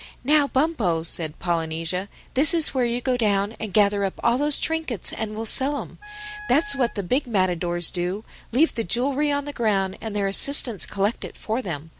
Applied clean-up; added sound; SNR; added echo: none; Wind instrument, woodwind instrument; 18 dB; none.